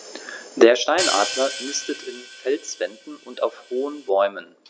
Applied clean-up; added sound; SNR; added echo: none; Hi-hat; 8 dB; none.